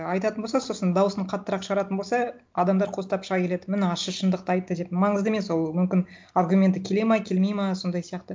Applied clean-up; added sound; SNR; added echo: none; none; none; none.